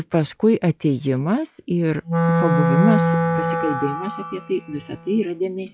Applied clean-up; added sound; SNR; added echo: classical method log-MMSE.